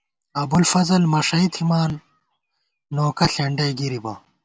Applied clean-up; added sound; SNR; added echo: none; none; none; none.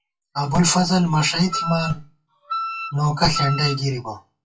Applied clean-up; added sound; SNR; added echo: classical method WPE with log-MMSE.